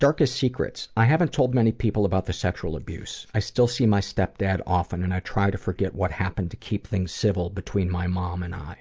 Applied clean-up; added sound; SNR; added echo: none; none; none; none.